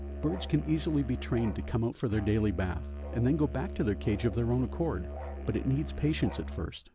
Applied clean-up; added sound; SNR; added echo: none; Musical instrument; 7 dB; none.